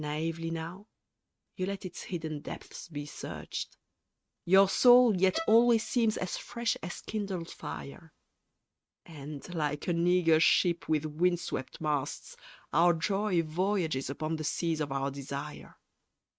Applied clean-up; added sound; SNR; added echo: neural mask model RNNoise.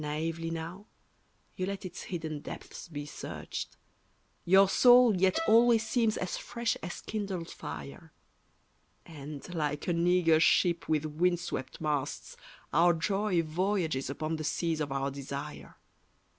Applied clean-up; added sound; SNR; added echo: none; Bowed string instrument; 13 dB; none.